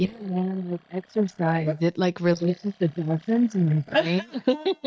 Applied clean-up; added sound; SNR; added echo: neural mask model DeepFilterNet 3.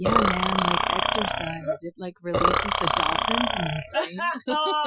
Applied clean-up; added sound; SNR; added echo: classical method Wiener filter.